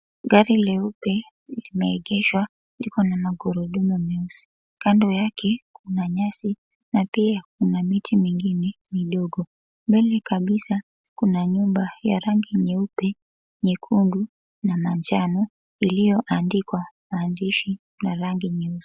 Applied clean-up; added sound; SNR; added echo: none; none; none; none.